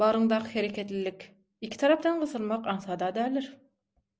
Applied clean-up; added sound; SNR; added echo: none; none; none; none.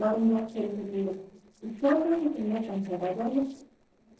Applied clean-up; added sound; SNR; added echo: neural separator model SepFormer DNS4.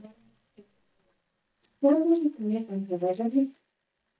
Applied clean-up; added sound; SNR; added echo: neural mask model DeepFilterNet 3.